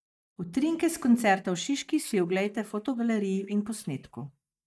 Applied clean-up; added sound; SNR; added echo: neural mask model DeepFilterNet 3.